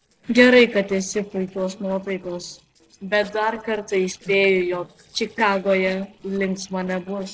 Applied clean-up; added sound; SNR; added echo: neural separator model SepFormer DNS4.